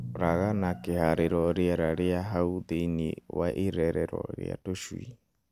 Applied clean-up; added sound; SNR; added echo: none; Drum; 18 dB; none.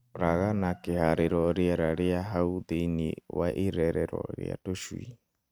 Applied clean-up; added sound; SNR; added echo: neural mask model RNNoise.